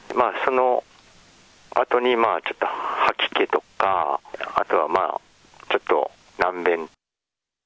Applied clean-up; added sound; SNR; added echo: none; none; none; none.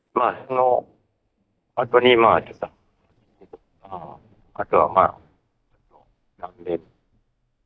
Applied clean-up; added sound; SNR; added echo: neural mask model DeepFilterNet 3.